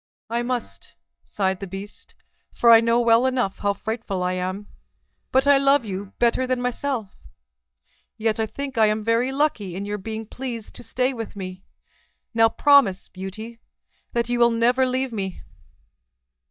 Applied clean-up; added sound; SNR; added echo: neural mask model DeepFilterNet 3.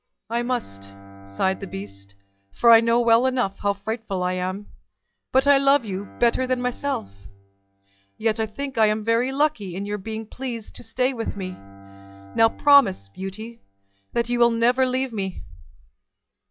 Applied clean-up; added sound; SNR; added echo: classical method log-MMSE.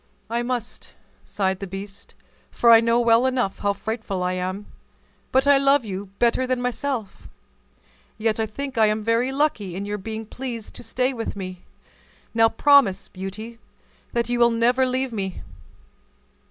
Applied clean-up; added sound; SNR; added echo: none; none; none; none.